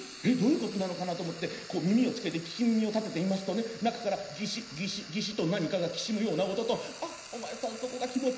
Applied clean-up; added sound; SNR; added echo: none; Frying (food); 15 dB; reverberation time 0.9 s.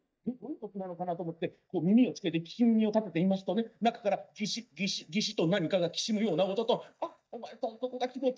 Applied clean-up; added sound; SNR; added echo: neural mask model DeepFilterNet 3.